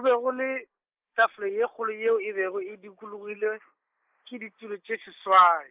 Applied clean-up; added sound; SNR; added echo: neural mask model Resemble Enhance denoiser.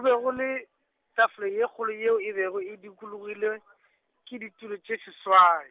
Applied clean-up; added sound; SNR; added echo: none; none; none; none.